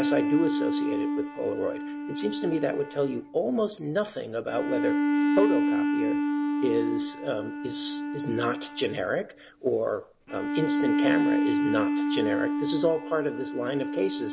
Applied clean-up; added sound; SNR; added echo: none; Bowed string instrument; -1 dB; none.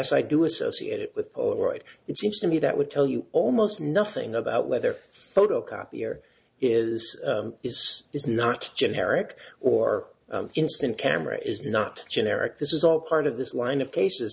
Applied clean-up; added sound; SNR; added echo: none; none; none; none.